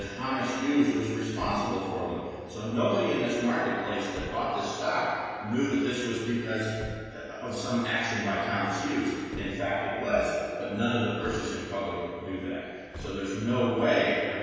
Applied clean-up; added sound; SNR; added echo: none; Truck; 19 dB; reverberation time 1.9 s.